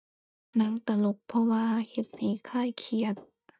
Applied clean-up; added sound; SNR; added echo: neural mask model DeepFilterNet 3.